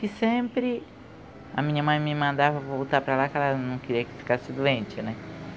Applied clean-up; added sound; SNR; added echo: none; none; none; none.